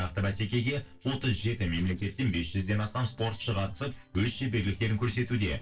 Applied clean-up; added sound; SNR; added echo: neural separator model SepFormer DNS4.